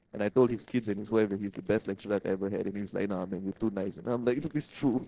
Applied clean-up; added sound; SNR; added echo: neural separator model SepFormer DNS4.